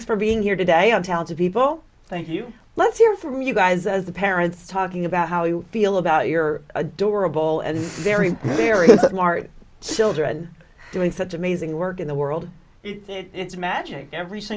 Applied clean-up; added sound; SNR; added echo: none; none; none; none.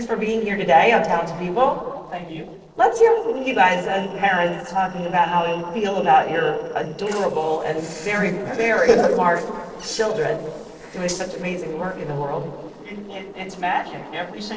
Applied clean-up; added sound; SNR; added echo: neural separator model SepFormer DNS4.